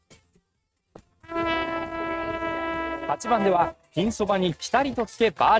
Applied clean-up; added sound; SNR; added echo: neural mask model RNNoise.